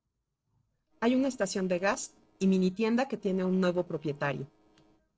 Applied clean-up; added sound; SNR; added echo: neural separator model SepFormer DNS4.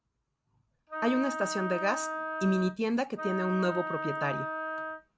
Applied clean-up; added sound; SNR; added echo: none; Wind instrument, woodwind instrument; 4 dB; none.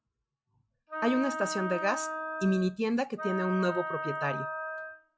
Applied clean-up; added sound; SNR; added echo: classical method log-MMSE.